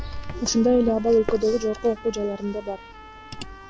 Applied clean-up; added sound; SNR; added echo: none; Trumpet + Fireworks; 17 dB; none.